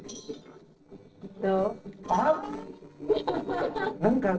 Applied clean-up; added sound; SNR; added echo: neural separator model SepFormer DNS4.